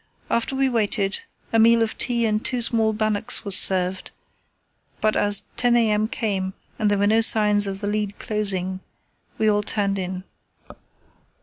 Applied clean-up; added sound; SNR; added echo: none; none; none; none.